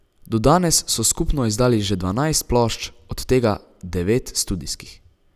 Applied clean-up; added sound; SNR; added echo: none; none; none; none.